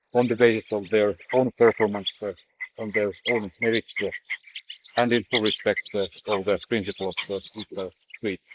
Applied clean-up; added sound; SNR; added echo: neural mask model Resemble Enhance denoiser.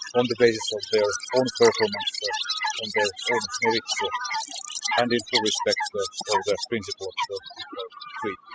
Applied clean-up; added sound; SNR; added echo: classical method spectral subtraction.